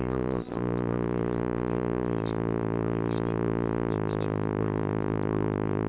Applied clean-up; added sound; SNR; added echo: neural separator model SepFormer WHAMR!.